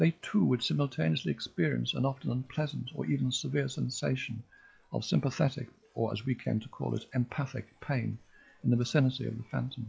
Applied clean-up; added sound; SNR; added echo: classical method log-MMSE.